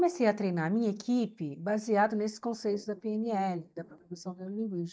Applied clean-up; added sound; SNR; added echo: neural mask model DeepFilterNet 3.